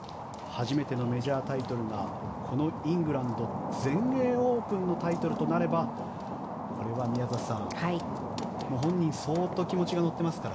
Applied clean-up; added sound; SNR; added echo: none; none; none; none.